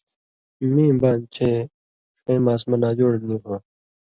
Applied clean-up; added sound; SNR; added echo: none; none; none; none.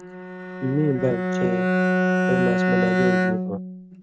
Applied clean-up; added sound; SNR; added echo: neural mask model RNNoise.